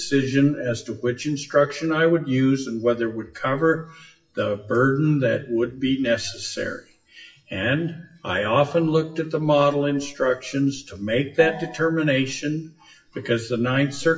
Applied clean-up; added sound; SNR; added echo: classical method WPE with log-MMSE.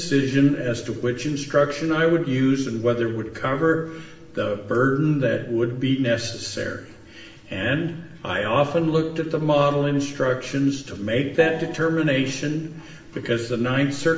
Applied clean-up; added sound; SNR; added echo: none; Gong; 17 dB; reverberation time 1.4 s.